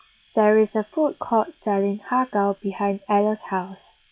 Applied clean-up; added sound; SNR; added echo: classical method log-MMSE.